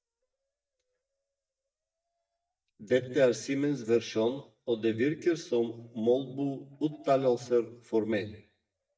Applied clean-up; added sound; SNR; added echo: neural mask model DeepFilterNet 3.